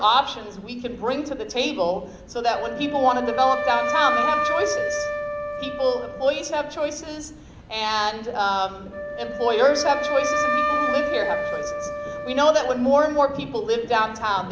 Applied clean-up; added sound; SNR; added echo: none; Wind instrument, woodwind instrument; 5 dB; none.